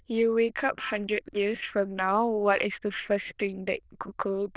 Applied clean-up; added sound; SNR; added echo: neural diffusion model UNIVERSE++.